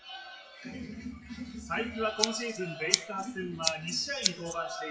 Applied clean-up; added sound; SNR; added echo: classical method WPE with log-MMSE.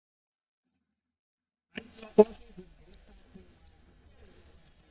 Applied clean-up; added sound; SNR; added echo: neural mask model DeepFilterNet 3.